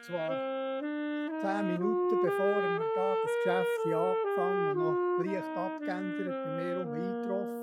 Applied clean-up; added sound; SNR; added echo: classical method log-MMSE.